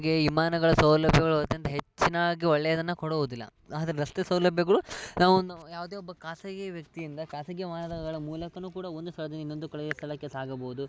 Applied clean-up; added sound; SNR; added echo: none; none; none; none.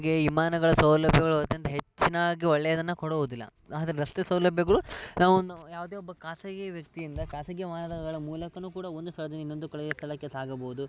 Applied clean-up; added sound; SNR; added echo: none; Bass drum; 19 dB; none.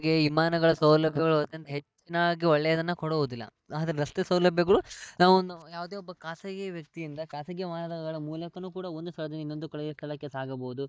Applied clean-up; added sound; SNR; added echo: neural mask model DeepFilterNet 3.